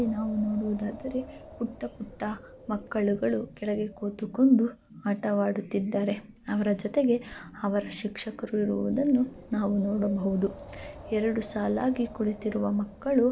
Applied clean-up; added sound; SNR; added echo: none; Wind; 19 dB; none.